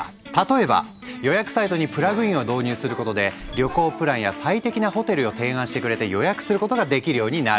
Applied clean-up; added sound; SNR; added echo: none; none; none; none.